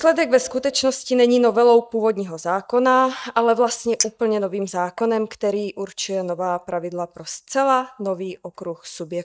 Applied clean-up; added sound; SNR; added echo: neural mask model DeepFilterNet 3.